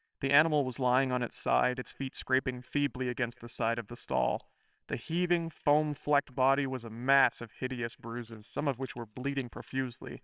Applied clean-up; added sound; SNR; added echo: neural separator model SepFormer WHAMR!.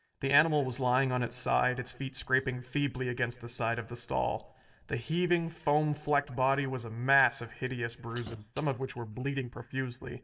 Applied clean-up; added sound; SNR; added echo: neural mask model DeepFilterNet 3.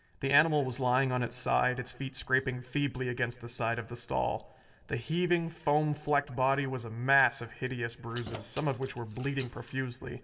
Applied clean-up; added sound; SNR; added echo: none; Keys jangling; 18 dB; reverberation time 0.3 s.